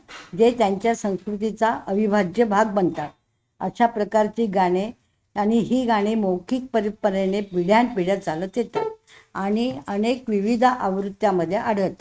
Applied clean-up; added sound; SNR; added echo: neural mask model RNNoise.